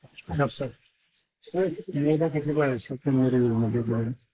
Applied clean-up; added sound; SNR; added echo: neural mask model Resemble Enhance denoiser.